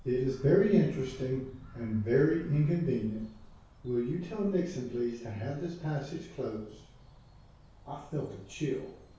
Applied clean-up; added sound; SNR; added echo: none; Bird vocalization, bird call, bird song; 19 dB; reverberation time 0.6 s.